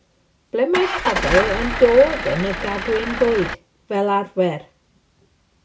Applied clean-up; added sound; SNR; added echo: none; Engine starting / Car; 3 dB; none.